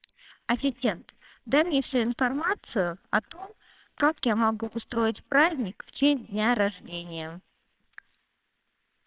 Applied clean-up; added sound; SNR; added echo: neural separator model SepFormer WHAMR!.